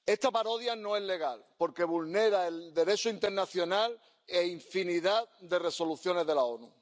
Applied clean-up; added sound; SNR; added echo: none; none; none; none.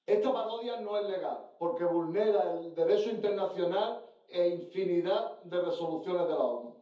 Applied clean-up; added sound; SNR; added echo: none; none; none; reverberation time 0.5 s.